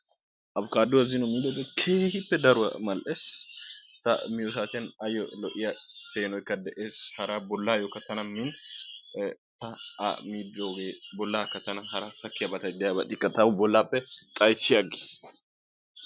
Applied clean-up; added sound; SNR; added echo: none; none; none; none.